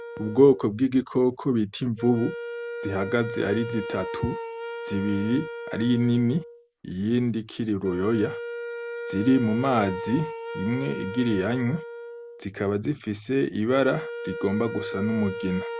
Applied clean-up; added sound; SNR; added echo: none; Wind instrument, woodwind instrument; 10 dB; none.